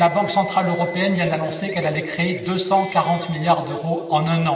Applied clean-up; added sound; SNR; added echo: none; Car; 15 dB; reverberation time 2.0 s.